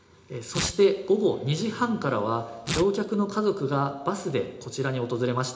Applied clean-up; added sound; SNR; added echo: none; Tearing; 13 dB; reverberation time 0.8 s.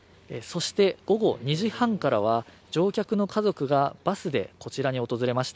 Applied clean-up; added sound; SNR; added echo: none; none; none; none.